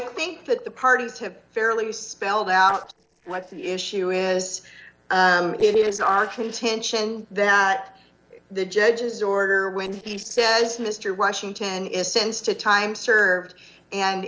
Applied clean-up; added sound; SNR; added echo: neural separator model SepFormer DNS4.